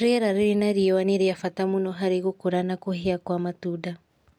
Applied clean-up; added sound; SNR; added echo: none; none; none; none.